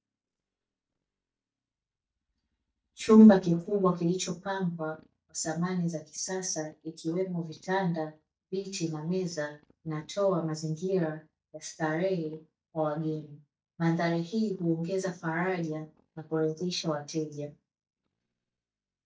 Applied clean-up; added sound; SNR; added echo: neural mask model DeepFilterNet 3.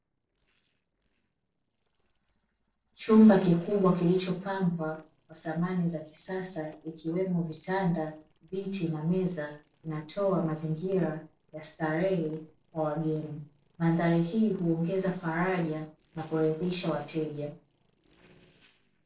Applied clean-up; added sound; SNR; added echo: neural separator model SepFormer DNS4.